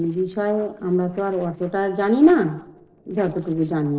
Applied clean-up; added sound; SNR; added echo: neural separator model SepFormer DNS4.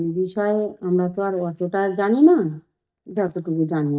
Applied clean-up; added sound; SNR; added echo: neural mask model DeepFilterNet 3.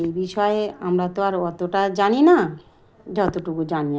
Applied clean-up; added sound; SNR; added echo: none; none; none; none.